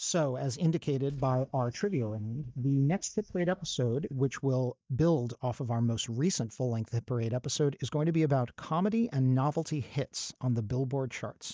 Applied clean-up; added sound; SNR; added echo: neural mask model DeepFilterNet 3.